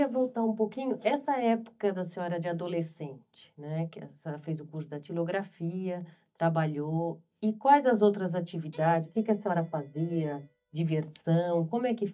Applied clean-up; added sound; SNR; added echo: neural mask model DeepFilterNet 3.